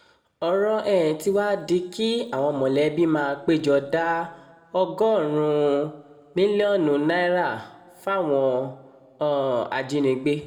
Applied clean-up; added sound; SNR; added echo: none; none; none; reverberation time 1.0 s.